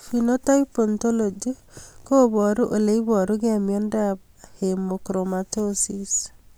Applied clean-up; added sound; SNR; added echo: none; none; none; none.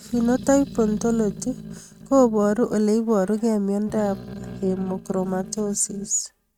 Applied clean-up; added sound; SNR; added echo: neural mask model RNNoise.